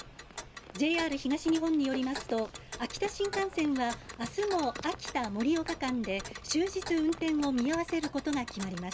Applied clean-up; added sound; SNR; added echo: none; Tick; 13 dB; none.